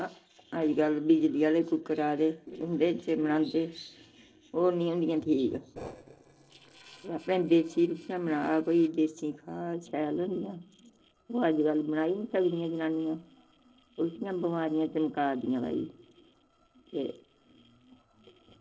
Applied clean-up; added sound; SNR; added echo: neural separator model SepFormer DNS4.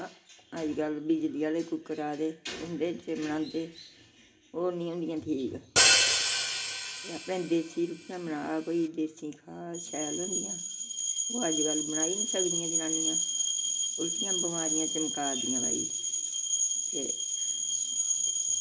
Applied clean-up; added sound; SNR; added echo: none; Hi-hat; -3 dB; reverberation time 0.4 s.